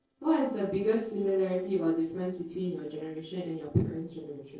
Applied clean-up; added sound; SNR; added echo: neural separator model SepFormer DNS4.